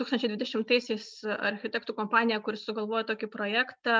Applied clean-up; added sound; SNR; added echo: none; none; none; none.